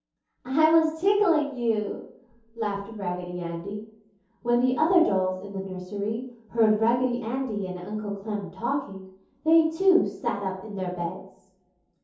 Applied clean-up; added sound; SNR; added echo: none; none; none; reverberation time 0.6 s.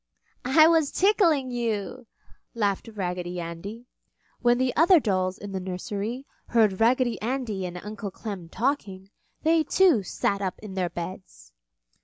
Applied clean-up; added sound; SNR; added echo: none; none; none; none.